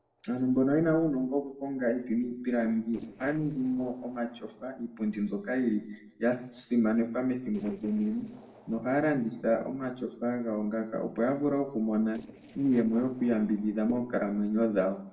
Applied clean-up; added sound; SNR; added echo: neural separator model SepFormer DNS4.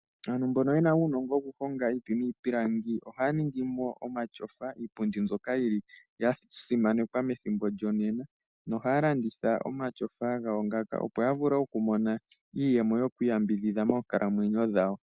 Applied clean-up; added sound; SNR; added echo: none; none; none; none.